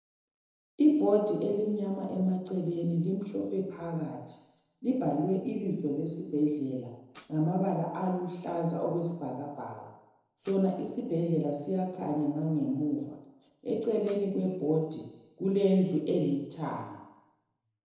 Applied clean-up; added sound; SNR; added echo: neural separator model SepFormer DNS4.